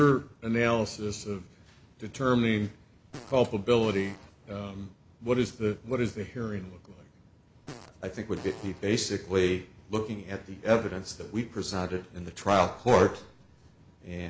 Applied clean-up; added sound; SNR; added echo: none; Fart; 19 dB; none.